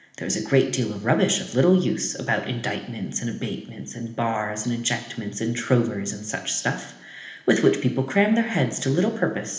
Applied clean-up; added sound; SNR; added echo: none; none; none; reverberation time 1.0 s.